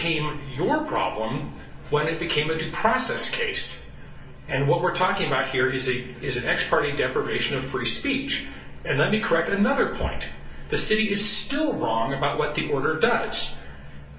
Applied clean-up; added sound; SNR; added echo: none; none; none; reverberation time 0.3 s.